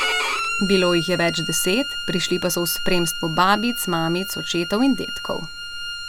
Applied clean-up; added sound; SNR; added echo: none; Bowed string instrument; 6 dB; none.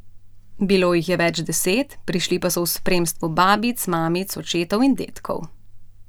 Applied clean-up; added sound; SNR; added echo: none; none; none; none.